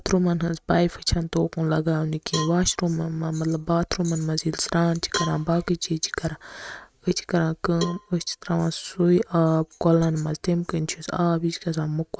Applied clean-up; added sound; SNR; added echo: neural mask model RNNoise.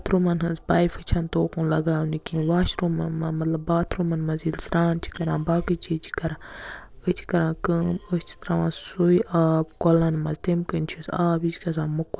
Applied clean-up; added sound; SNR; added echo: neural separator model SepFormer DNS4.